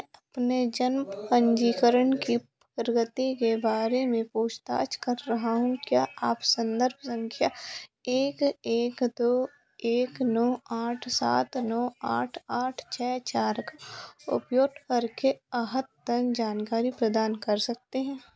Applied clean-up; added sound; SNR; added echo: none; none; none; none.